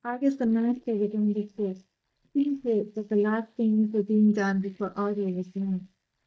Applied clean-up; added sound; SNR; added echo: neural mask model DeepFilterNet 3.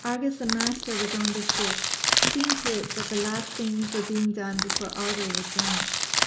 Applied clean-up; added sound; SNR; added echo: none; Crushing; -2 dB; reverberation time 0.4 s.